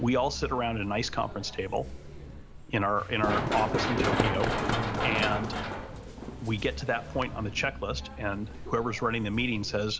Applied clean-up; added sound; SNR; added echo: none; Run; 3 dB; none.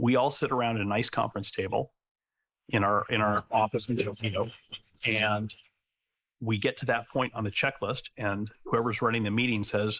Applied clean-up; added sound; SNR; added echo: neural mask model Resemble Enhance denoiser.